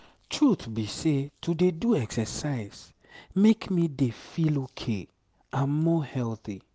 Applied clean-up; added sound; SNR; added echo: none; none; none; none.